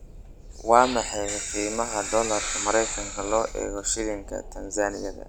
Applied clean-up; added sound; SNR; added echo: none; Wind; 15 dB; none.